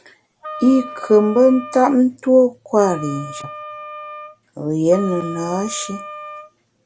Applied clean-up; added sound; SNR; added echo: none; Wind instrument, woodwind instrument; 14 dB; none.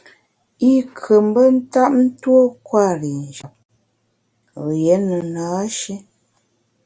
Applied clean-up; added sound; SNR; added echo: none; none; none; none.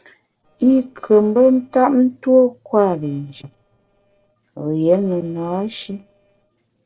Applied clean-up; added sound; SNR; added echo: neural separator model SepFormer DNS4.